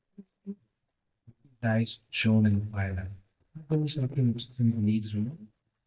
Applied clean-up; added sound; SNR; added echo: neural mask model DeepFilterNet 3.